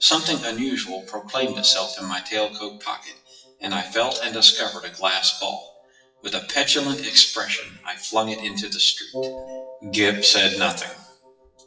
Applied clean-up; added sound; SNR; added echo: classical method WPE with log-MMSE.